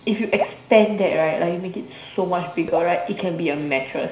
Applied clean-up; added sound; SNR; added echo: none; Raindrop / Drip; 7 dB; reverberation time 0.5 s.